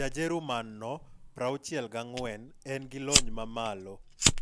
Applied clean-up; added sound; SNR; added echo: none; Fire; -2 dB; none.